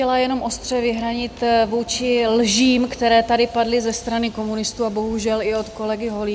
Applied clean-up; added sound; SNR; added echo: none; Train; 20 dB; none.